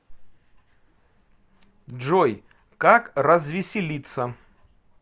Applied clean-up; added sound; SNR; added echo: none; none; none; none.